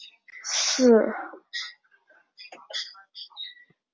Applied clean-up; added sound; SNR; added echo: none; none; none; none.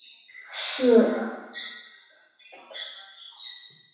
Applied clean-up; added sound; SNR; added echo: none; none; none; reverberation time 1.1 s.